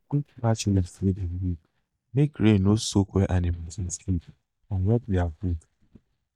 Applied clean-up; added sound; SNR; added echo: neural mask model DeepFilterNet 3.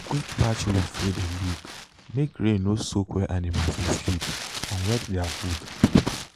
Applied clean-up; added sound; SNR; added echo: none; Crumpling, crinkling; 3 dB; none.